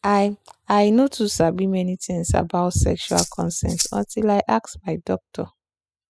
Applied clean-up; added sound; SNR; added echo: classical method spectral subtraction.